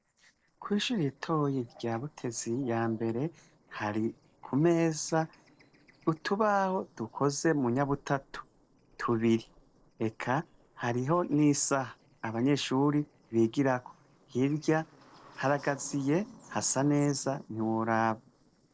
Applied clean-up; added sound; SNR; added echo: neural separator model SepFormer DNS4.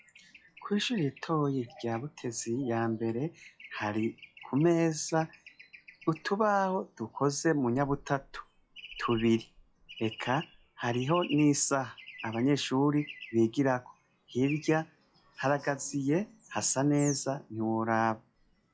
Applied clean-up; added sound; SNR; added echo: classical method log-MMSE.